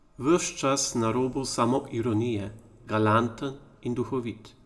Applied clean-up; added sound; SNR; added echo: none; none; none; reverberation time 0.9 s.